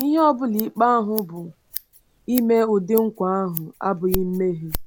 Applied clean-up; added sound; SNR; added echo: none; Scissors; 12 dB; none.